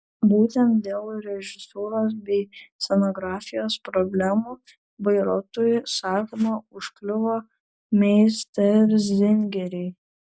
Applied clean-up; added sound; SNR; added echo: neural mask model Resemble Enhance denoiser.